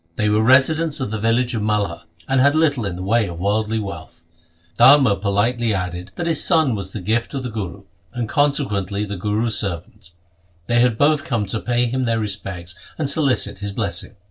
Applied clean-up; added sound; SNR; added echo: neural separator model SepFormer DNS4.